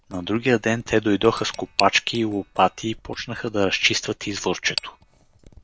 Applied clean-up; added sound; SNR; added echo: neural separator model SepFormer DNS4.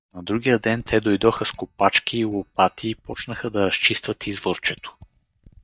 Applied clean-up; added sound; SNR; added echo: neural mask model DeepFilterNet 3.